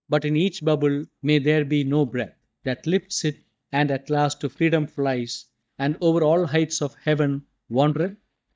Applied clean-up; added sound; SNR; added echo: neural mask model DeepFilterNet 3.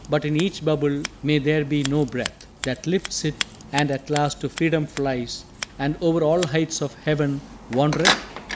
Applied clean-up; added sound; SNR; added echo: none; Scissors; 9 dB; none.